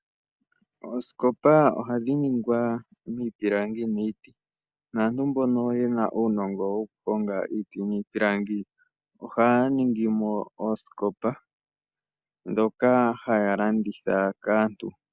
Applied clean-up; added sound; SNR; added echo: none; none; none; none.